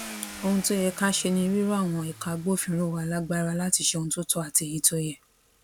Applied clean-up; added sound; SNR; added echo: none; Car; 18 dB; none.